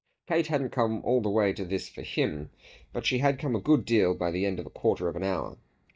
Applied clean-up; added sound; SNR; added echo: neural mask model DeepFilterNet 3.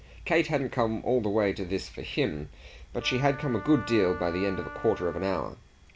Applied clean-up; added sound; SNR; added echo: none; Wind instrument, woodwind instrument; 13 dB; none.